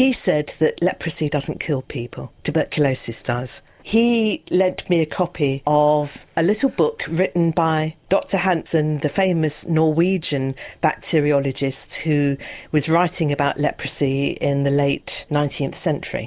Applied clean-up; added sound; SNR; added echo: none; none; none; none.